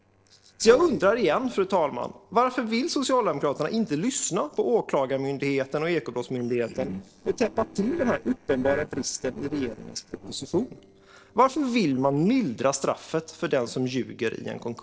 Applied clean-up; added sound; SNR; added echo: neural separator model SepFormer DNS4.